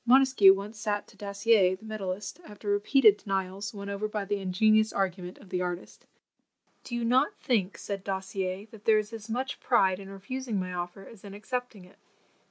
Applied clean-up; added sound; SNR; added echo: none; none; none; none.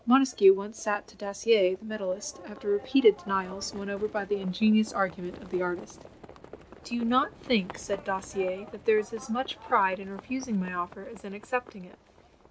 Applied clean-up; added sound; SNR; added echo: none; Livestock, farm animals, working animals; 19 dB; none.